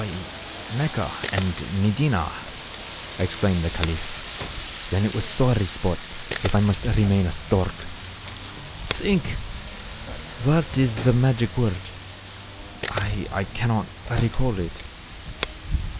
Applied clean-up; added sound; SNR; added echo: none; Camera + Rain; 7 dB; none.